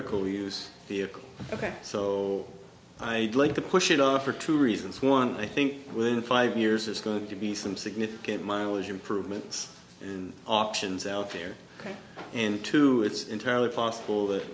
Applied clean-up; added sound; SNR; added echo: none; none; none; none.